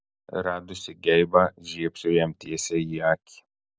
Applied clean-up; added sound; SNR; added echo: none; none; none; none.